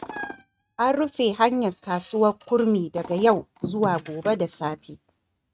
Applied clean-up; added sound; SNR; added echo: neural mask model RNNoise.